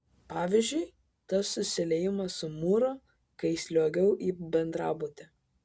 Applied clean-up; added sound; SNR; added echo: none; none; none; none.